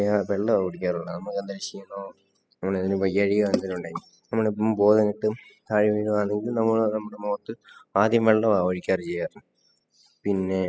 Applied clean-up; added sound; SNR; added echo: classical method spectral subtraction.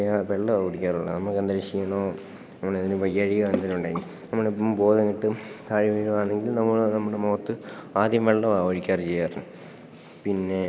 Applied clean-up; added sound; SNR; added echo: none; Water / Splash, splatter; 13 dB; none.